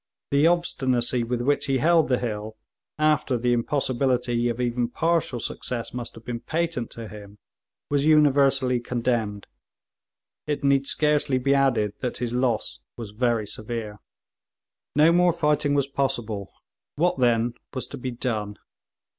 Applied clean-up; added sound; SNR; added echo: none; none; none; none.